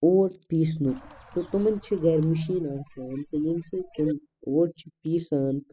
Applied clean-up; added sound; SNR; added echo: classical method spectral subtraction.